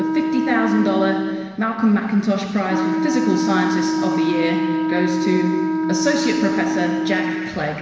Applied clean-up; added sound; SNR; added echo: none; Wind instrument, woodwind instrument; 0 dB; reverberation time 1.6 s.